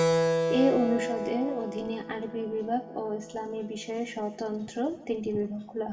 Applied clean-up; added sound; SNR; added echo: none; Keyboard (musical); 2 dB; reverberation time 1.2 s.